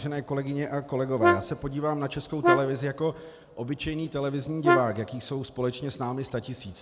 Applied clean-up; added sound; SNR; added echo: none; Brass instrument; -2 dB; none.